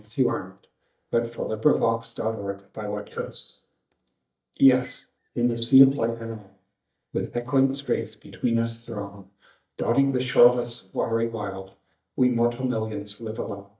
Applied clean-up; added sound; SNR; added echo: neural mask model DeepFilterNet 3.